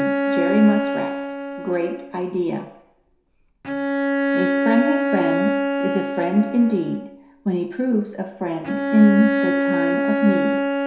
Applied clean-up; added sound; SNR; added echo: none; Bowed string instrument; 1 dB; reverberation time 0.7 s.